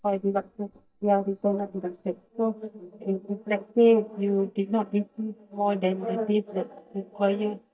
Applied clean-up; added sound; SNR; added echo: neural mask model DeepFilterNet 3.